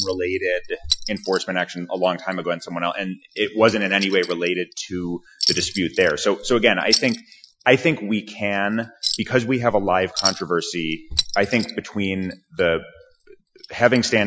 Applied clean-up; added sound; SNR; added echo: classical method Wiener filter.